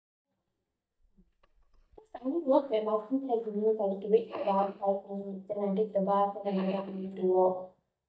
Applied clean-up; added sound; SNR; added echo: neural mask model DeepFilterNet 3.